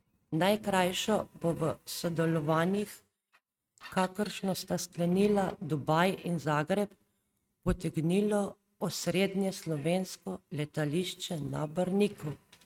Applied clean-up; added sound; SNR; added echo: neural mask model RNNoise.